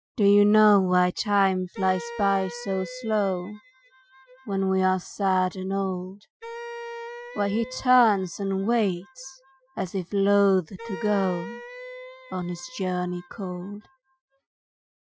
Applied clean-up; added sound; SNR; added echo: classical method Wiener filter.